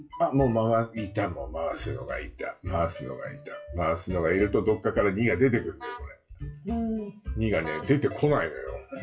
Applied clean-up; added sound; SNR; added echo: classical method WPE with log-MMSE.